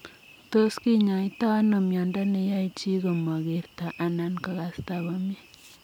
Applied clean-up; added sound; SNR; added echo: none; none; none; none.